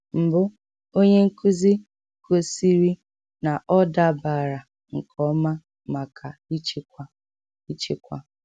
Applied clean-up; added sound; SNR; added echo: none; none; none; none.